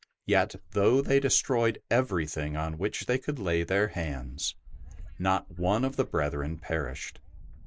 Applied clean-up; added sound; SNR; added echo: neural mask model Resemble Enhance denoiser.